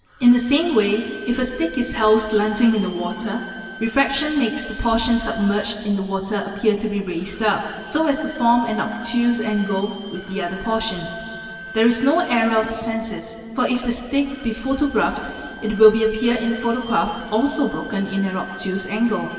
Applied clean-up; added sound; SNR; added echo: none; Bowed string instrument; 17 dB; reverberation time 2.6 s.